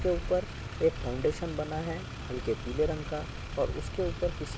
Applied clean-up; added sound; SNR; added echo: none; Motor vehicle (road); 5 dB; none.